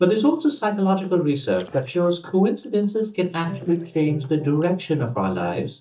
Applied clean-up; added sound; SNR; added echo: neural mask model DeepFilterNet 3.